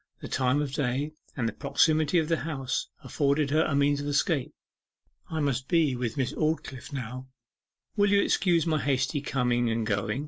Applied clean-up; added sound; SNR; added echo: none; none; none; none.